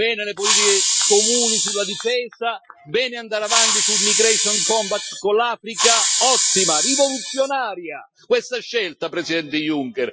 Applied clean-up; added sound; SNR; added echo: classical method Wiener filter.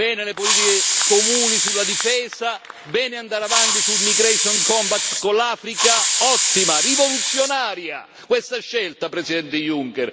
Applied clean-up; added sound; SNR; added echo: none; Hiss; -4 dB; none.